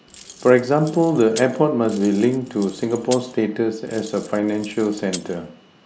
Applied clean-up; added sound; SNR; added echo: none; Keys jangling; 19 dB; none.